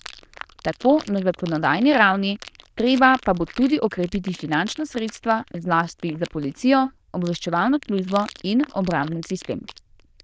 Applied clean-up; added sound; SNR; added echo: neural diffusion model UNIVERSE++.